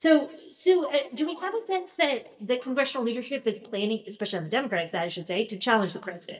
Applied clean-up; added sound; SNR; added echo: neural mask model DeepFilterNet 3.